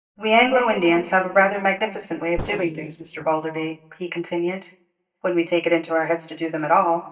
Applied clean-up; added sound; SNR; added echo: neural mask model DeepFilterNet 3.